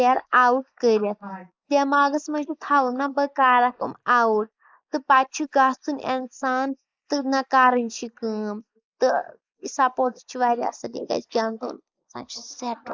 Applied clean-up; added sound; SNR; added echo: neural mask model Resemble Enhance denoiser.